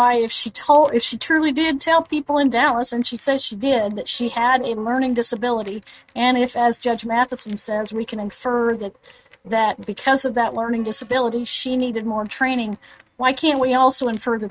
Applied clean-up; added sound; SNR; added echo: neural mask model RNNoise.